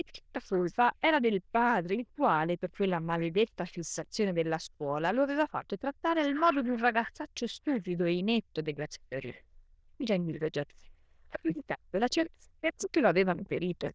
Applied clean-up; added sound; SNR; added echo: neural diffusion model UNIVERSE++.